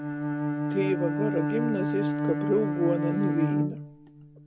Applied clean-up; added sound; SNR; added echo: none; Bowed string instrument; -2 dB; none.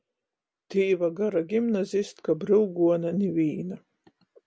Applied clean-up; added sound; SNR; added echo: none; none; none; none.